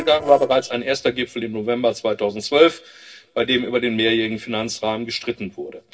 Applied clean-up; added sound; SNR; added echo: neural separator model SepFormer DNS4.